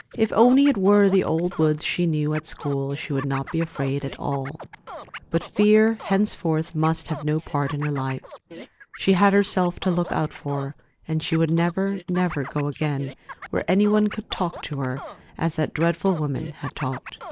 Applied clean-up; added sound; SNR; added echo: neural mask model Resemble Enhance denoiser.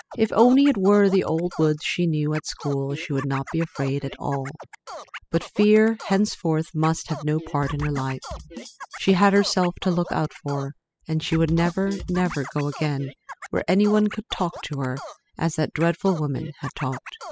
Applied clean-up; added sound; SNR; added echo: classical method spectral subtraction.